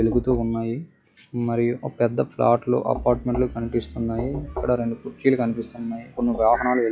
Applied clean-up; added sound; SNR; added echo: classical method log-MMSE.